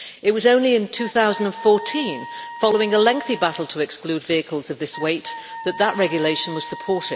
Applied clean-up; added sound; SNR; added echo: none; Wind instrument, woodwind instrument; 15 dB; none.